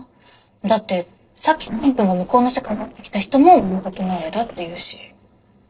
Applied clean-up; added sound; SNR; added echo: neural separator model SepFormer DNS4.